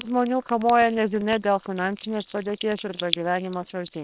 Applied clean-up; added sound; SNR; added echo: neural separator model SepFormer WHAM!.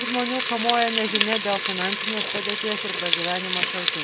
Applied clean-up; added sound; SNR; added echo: none; Frying (food); -2 dB; none.